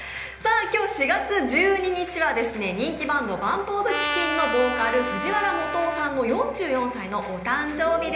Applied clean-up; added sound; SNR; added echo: none; Trumpet; 4 dB; reverberation time 1.0 s.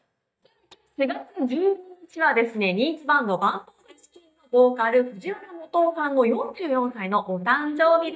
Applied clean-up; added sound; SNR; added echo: neural mask model DeepFilterNet 3.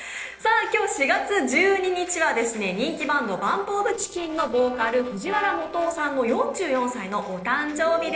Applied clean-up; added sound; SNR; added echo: neural separator model SepFormer DNS4.